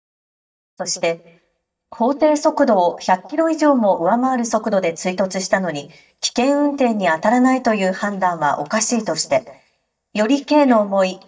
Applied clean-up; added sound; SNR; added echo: neural mask model DeepFilterNet 3.